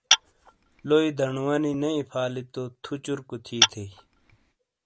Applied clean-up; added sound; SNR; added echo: none; Tap / Glass; -2 dB; none.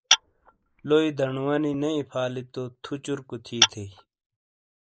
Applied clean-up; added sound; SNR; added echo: neural mask model Resemble Enhance denoiser.